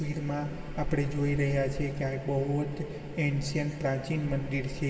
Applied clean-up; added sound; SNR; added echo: none; none; none; reverberation time 2.5 s.